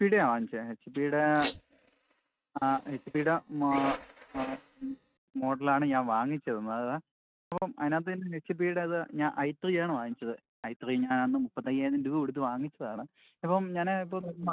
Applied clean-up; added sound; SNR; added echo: neural mask model RNNoise.